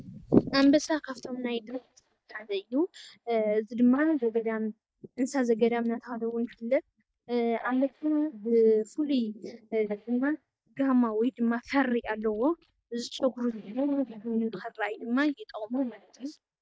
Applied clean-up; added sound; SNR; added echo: neural mask model DeepFilterNet 3.